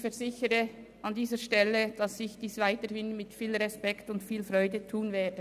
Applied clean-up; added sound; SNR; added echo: none; none; none; none.